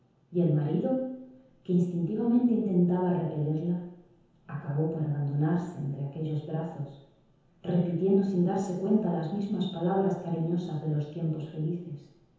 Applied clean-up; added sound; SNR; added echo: none; none; none; reverberation time 0.9 s.